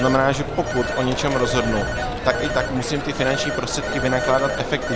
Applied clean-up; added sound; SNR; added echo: none; Telephone; 3 dB; none.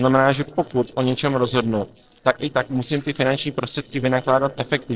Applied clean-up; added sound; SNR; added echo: neural separator model SepFormer DNS4.